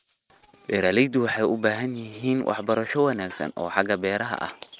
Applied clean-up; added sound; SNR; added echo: neural mask model RNNoise.